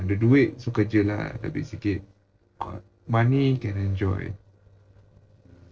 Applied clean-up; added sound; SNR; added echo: neural separator model SepFormer DNS4.